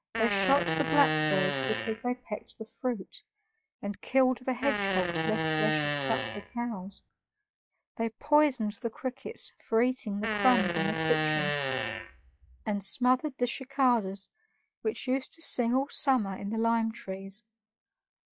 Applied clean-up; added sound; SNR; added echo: classical method log-MMSE.